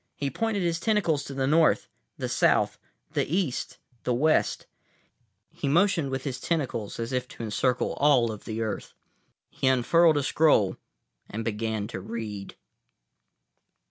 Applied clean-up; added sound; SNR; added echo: none; none; none; none.